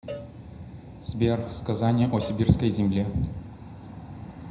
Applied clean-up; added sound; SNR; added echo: none; Cowbell; 19 dB; reverberation time 0.7 s.